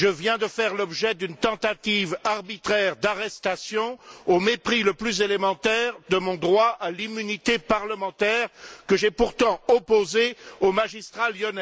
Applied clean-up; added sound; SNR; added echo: none; none; none; none.